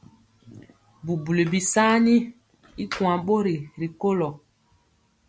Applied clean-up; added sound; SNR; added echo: none; none; none; none.